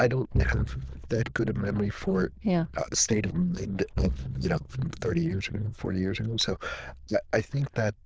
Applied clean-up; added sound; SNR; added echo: neural diffusion model UNIVERSE++.